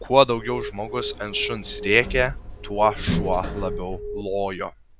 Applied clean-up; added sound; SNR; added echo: none; Alarm + Sliding door; 7 dB; none.